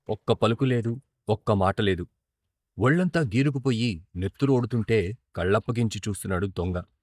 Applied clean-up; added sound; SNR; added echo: neural mask model DeepFilterNet 3.